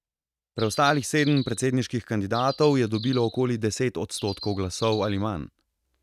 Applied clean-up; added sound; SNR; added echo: neural mask model RNNoise.